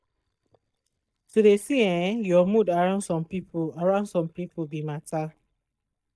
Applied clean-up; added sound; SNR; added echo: neural mask model DeepFilterNet 3.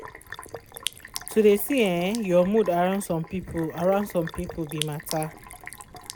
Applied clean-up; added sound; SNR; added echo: none; Sink (filling or washing); 14 dB; none.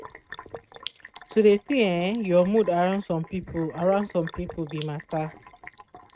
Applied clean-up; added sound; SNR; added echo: neural mask model RNNoise.